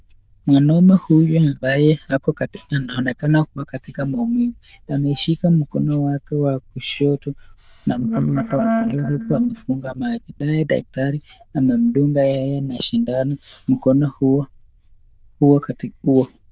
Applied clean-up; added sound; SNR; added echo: neural diffusion model UNIVERSE++.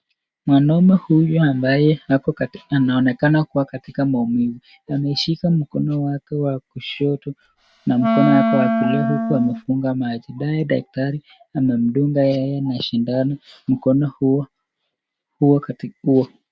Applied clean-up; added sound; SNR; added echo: none; Wind instrument, woodwind instrument; 1 dB; none.